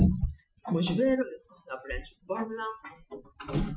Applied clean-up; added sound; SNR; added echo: classical method Wiener filter.